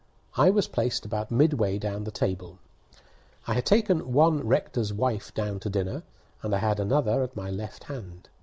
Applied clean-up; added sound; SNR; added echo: none; none; none; none.